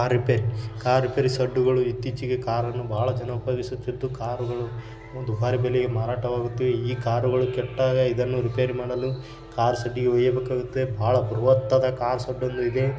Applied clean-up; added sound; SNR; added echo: none; Piano; 19 dB; none.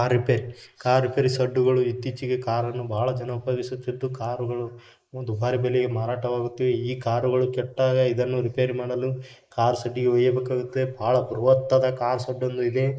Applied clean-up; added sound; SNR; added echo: neural mask model Resemble Enhance denoiser.